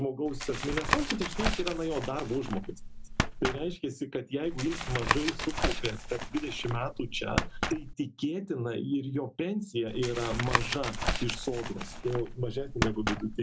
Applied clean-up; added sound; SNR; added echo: none; Tap; 0 dB; none.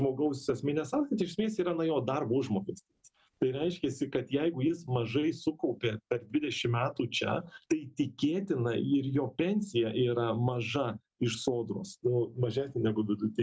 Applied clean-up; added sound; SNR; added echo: none; none; none; none.